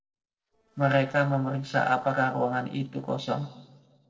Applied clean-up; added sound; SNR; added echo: neural separator model SepFormer DNS4.